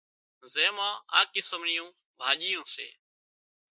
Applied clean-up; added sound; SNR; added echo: neural mask model Resemble Enhance denoiser.